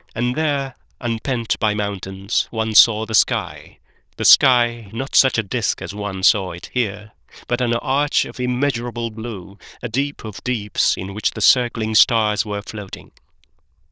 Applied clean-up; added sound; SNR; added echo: neural diffusion model UNIVERSE++.